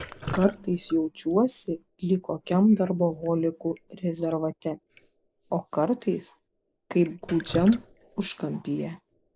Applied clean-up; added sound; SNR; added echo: none; Drip; 17 dB; none.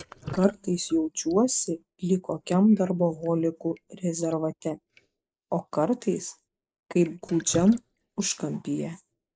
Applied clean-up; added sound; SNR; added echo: neural mask model RNNoise.